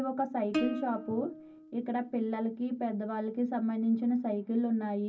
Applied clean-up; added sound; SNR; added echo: none; Plucked string instrument; 10 dB; reverberation time 0.4 s.